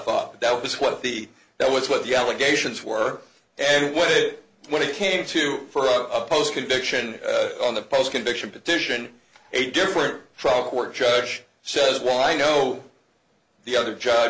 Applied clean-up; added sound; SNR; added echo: none; none; none; none.